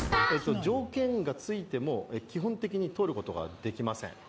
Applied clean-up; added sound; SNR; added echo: none; Fire; 15 dB; none.